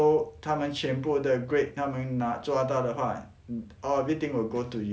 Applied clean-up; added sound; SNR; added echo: none; none; none; none.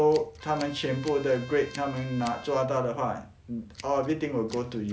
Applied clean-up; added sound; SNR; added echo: none; Scissors + Trumpet; 20 dB; none.